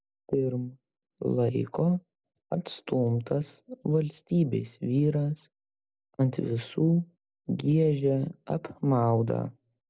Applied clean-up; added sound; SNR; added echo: none; none; none; none.